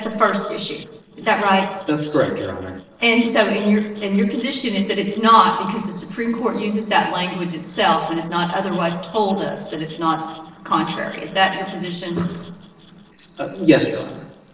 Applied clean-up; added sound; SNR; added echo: neural separator model SepFormer DNS4.